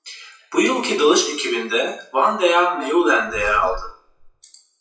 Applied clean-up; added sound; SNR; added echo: classical method WPE with log-MMSE.